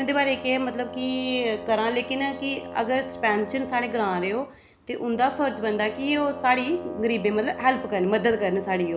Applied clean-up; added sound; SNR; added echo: none; Wind instrument, woodwind instrument; 12 dB; none.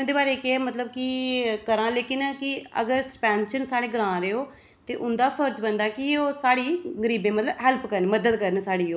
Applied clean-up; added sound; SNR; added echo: none; none; none; none.